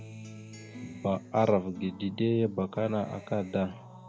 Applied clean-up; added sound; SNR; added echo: none; Acoustic guitar; 16 dB; none.